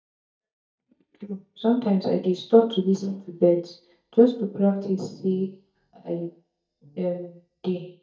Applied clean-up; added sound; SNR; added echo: neural mask model DeepFilterNet 3.